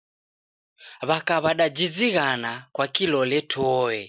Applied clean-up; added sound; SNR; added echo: none; none; none; none.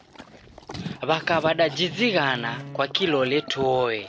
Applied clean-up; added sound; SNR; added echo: none; Bowed string instrument + Livestock, farm animals, working animals; 14 dB; none.